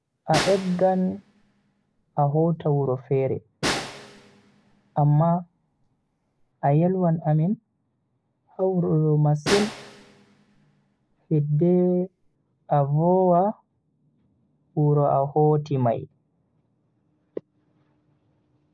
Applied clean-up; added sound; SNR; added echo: none; Snare drum; 11 dB; none.